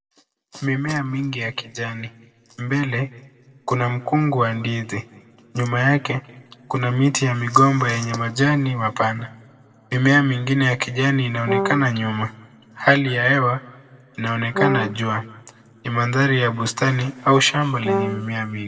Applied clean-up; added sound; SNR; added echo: none; Brass instrument; 3 dB; reverberation time 1.4 s.